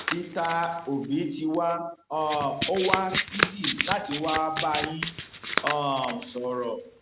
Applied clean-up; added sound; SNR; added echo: none; Domestic sounds, home sounds; 4 dB; none.